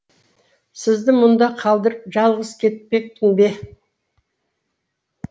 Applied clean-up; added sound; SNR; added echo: none; none; none; none.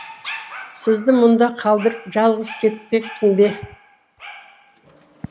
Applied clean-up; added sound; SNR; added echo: none; Dog; 18 dB; none.